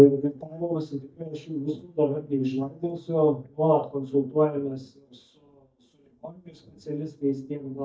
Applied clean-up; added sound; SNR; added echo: neural mask model DeepFilterNet 3.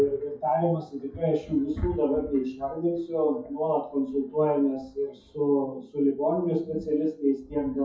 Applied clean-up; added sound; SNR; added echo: classical method WPE with log-MMSE.